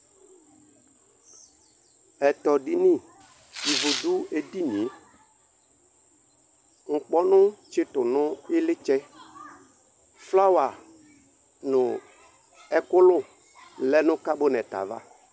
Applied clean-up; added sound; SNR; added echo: none; Tearing; 6 dB; none.